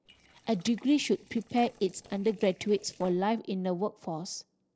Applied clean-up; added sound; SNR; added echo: neural separator model SepFormer DNS4.